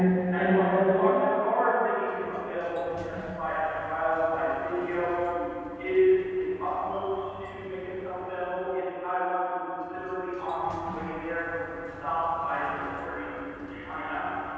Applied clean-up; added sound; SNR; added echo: none; Sliding door; 19 dB; reverberation time 2.1 s.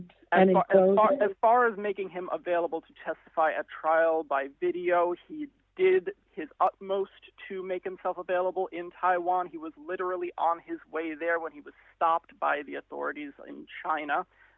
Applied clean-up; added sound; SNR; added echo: none; none; none; none.